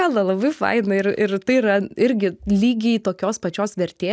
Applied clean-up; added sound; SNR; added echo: none; none; none; none.